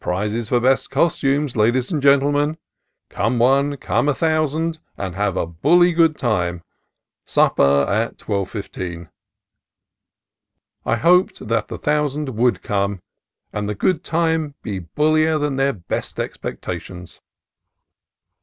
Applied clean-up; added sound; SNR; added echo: none; none; none; none.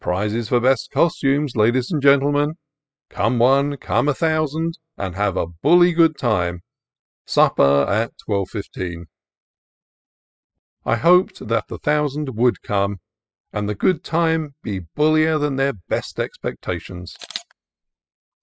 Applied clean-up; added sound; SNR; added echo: classical method spectral subtraction.